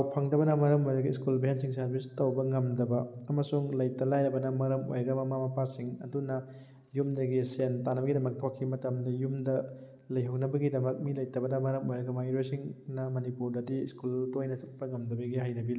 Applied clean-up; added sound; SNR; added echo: none; none; none; none.